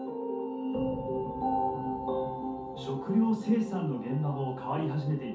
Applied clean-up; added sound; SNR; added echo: none; none; none; reverberation time 0.5 s.